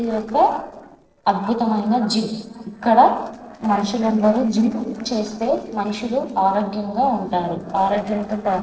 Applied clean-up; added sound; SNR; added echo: neural separator model SepFormer DNS4.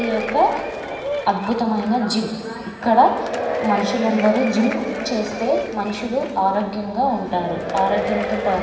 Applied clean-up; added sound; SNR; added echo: none; Applause / Crowd / Cheering; 7 dB; reverberation time 1.7 s.